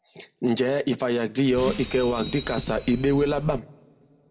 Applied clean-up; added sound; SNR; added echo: none; Bus; 11 dB; reverberation time 0.5 s.